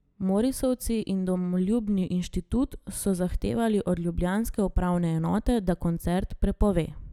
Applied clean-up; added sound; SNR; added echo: none; none; none; none.